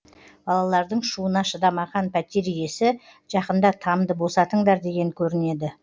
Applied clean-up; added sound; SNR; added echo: none; none; none; none.